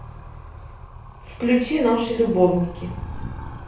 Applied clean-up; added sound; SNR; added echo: none; Animal; 12 dB; reverberation time 0.7 s.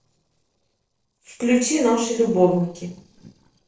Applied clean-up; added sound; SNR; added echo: neural separator model SepFormer DNS4.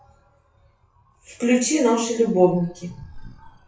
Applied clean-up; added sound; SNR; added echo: classical method WPE with log-MMSE.